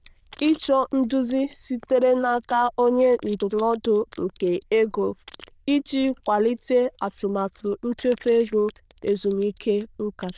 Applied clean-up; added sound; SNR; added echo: neural diffusion model UNIVERSE++.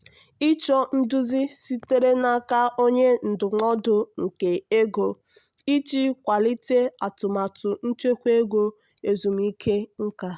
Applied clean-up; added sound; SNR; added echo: none; none; none; none.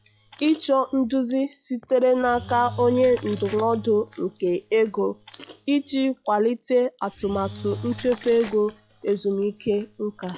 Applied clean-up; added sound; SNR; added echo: classical method log-MMSE.